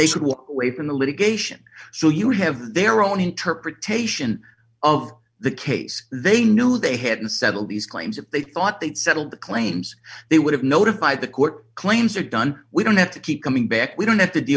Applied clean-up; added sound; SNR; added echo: none; none; none; none.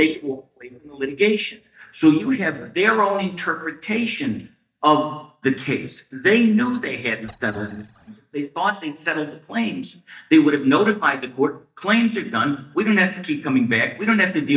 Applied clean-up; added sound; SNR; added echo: neural mask model DeepFilterNet 3.